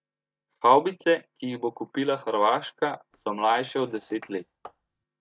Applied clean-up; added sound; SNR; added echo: neural mask model DeepFilterNet 3.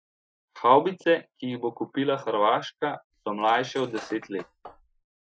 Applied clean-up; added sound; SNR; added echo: classical method Wiener filter.